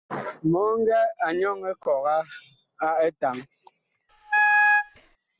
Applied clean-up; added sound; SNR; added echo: none; Wind instrument, woodwind instrument; -5 dB; none.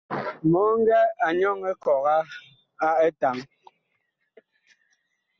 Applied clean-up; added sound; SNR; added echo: none; none; none; none.